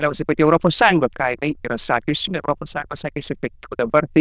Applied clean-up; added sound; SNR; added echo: neural diffusion model UNIVERSE++.